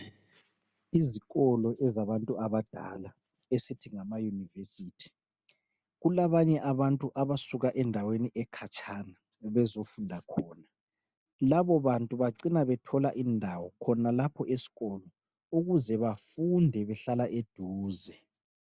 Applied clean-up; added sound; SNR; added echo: none; none; none; none.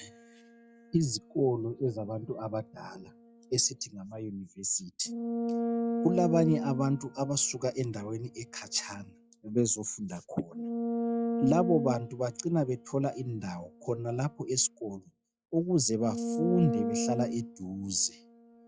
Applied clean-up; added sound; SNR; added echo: classical method log-MMSE.